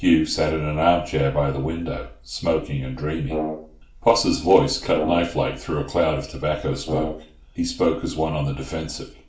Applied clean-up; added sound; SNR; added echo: none; Brass instrument; 9 dB; reverberation time 0.4 s.